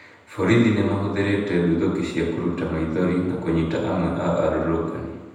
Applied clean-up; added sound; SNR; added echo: none; none; none; reverberation time 1.1 s.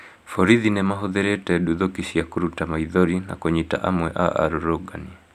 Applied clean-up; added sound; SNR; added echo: none; none; none; none.